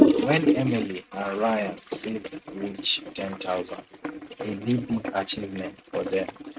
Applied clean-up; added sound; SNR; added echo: neural mask model RNNoise.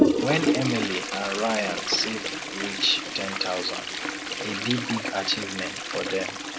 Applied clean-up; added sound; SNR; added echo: none; Toilet flush; -1 dB; none.